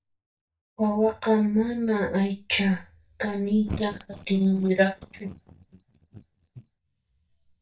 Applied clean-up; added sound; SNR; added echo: neural mask model DeepFilterNet 3.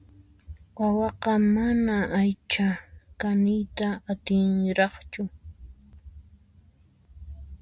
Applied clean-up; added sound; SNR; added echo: none; none; none; none.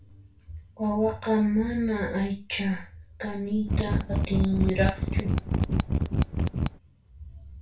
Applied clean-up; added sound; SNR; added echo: none; Mechanisms; -3 dB; reverberation time 0.3 s.